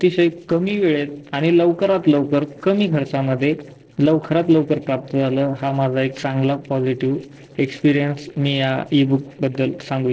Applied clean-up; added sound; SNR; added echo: neural separator model SepFormer DNS4.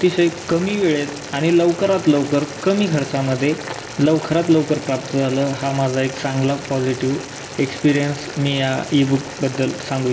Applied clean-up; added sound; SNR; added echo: none; Boiling; 13 dB; reverberation time 1.9 s.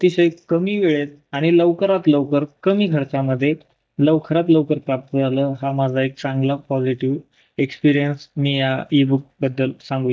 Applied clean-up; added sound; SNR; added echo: neural mask model DeepFilterNet 3.